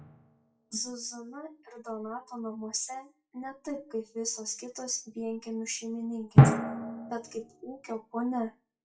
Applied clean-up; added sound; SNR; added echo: classical method WPE with log-MMSE.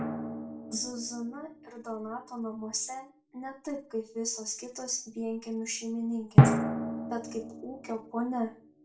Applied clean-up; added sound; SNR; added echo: none; Drum; -5 dB; reverberation time 0.3 s.